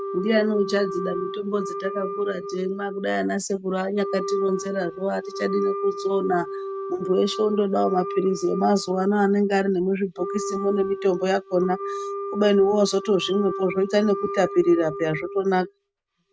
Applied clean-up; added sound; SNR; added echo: neural mask model RNNoise.